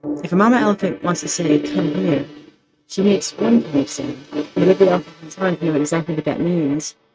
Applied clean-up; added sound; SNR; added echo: neural mask model RNNoise.